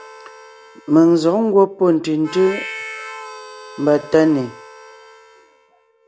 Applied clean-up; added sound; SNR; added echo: none; Harmonica; 17 dB; none.